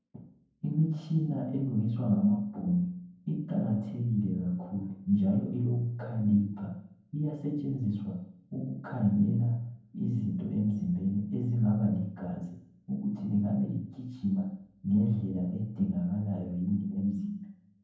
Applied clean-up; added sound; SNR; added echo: none; none; none; reverberation time 0.9 s.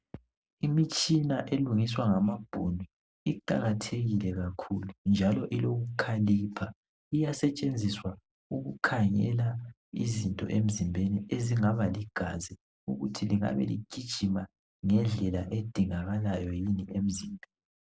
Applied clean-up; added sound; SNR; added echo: none; none; none; none.